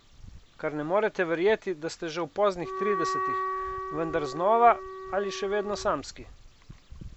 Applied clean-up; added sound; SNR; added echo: none; Wind instrument, woodwind instrument; 6 dB; none.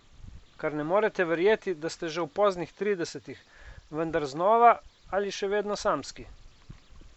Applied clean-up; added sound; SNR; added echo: neural mask model Resemble Enhance denoiser.